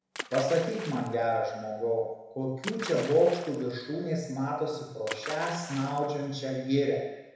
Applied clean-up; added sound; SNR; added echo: none; Splash, splatter; 14 dB; reverberation time 1.0 s.